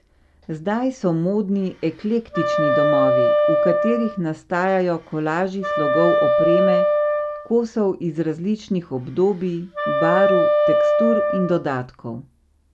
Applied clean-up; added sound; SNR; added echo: none; Wind instrument, woodwind instrument; -3 dB; none.